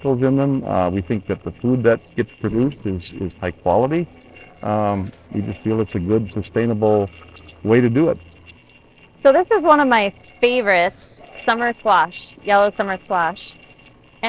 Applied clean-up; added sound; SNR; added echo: neural separator model SepFormer DNS4.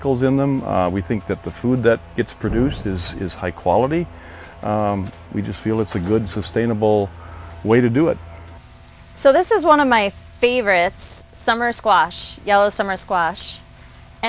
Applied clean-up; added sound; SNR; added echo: none; none; none; none.